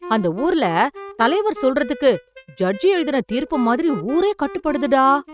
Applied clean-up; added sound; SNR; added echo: neural mask model RNNoise.